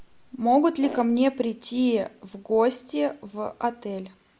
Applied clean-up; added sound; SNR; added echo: none; Fart; 12 dB; none.